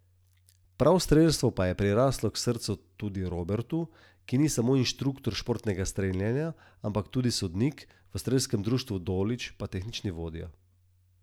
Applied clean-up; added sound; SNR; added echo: none; none; none; none.